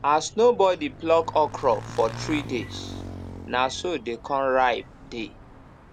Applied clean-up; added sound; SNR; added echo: none; Motorcycle / Engine; 15 dB; none.